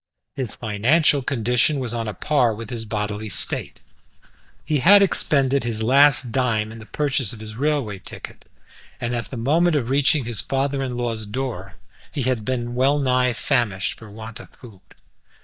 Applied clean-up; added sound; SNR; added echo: neural mask model DeepFilterNet 3.